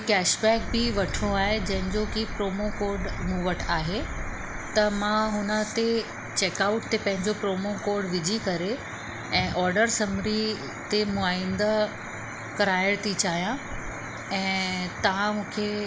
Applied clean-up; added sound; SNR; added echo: none; Engine; 12 dB; none.